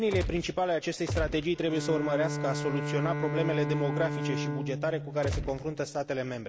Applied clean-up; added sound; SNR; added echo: none; Gunshot, gunfire + Bowed string instrument; 3 dB; none.